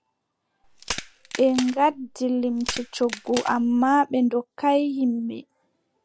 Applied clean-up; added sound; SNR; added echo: none; Crack; 12 dB; none.